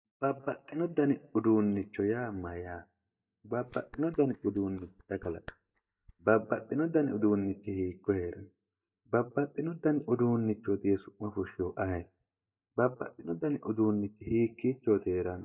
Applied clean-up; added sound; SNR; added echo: neural mask model DeepFilterNet 3.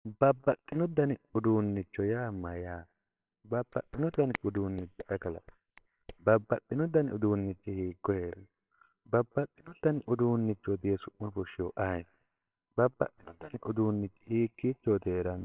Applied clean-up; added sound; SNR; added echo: neural separator model SepFormer WHAMR!.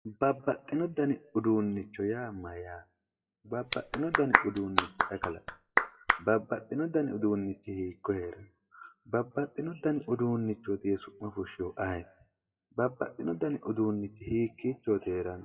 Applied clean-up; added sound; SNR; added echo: classical method WPE with log-MMSE.